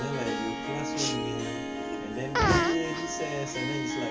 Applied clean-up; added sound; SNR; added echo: none; Fart + Harp; -3 dB; none.